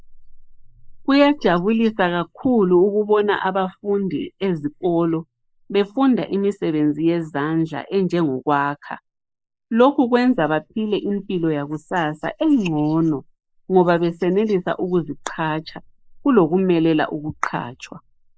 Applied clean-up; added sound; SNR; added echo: neural mask model Resemble Enhance denoiser.